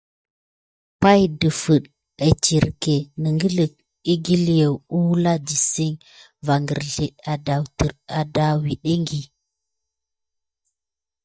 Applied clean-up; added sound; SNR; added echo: neural mask model DeepFilterNet 3.